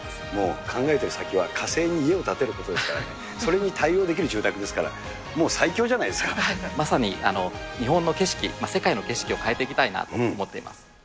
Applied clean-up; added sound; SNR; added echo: none; none; none; none.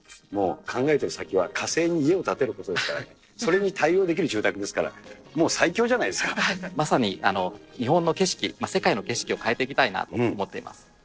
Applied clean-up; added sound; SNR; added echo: neural separator model SepFormer DNS4.